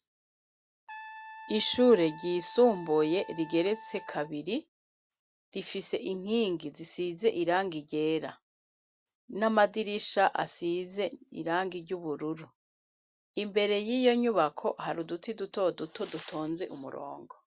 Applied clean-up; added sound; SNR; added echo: none; Trumpet; 18 dB; none.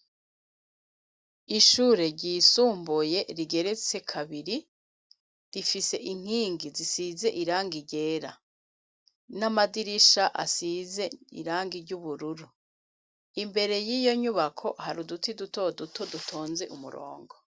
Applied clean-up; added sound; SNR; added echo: none; none; none; none.